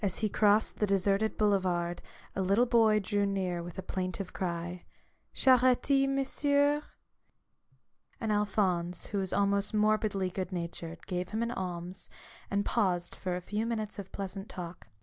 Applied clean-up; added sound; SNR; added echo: none; none; none; none.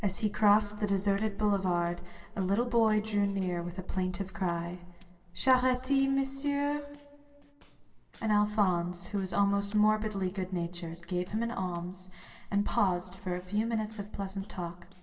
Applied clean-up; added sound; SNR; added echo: neural separator model SepFormer DNS4.